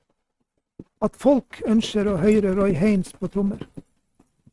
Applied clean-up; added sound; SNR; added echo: neural mask model RNNoise.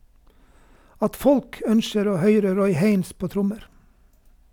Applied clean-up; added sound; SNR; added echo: none; none; none; none.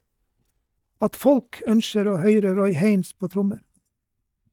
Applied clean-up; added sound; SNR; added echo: neural mask model DeepFilterNet 3.